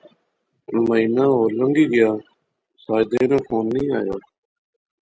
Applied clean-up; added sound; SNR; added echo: none; none; none; none.